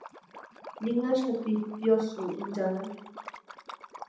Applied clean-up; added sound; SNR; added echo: none; Liquid; 15 dB; reverberation time 0.8 s.